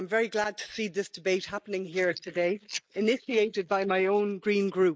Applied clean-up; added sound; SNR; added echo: neural mask model Resemble Enhance denoiser.